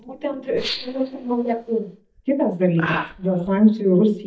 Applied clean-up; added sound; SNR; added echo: neural mask model DeepFilterNet 3.